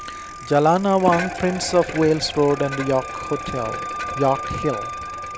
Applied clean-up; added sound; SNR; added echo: none; Wind instrument, woodwind instrument + Bicycle; 9 dB; none.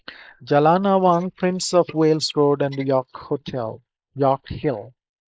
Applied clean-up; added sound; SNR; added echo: neural mask model Resemble Enhance denoiser.